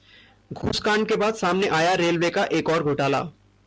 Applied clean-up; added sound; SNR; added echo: none; none; none; none.